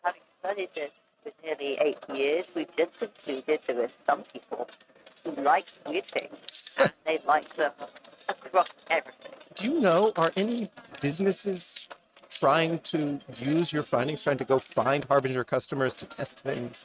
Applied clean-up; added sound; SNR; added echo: neural mask model RNNoise.